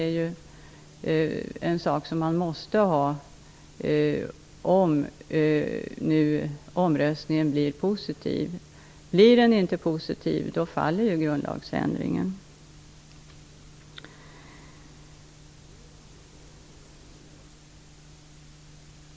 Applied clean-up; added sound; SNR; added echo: none; none; none; none.